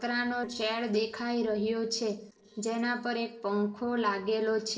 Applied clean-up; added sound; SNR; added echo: neural separator model SepFormer DNS4.